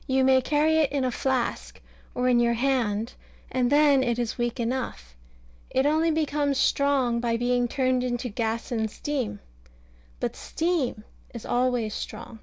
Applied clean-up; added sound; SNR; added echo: none; none; none; none.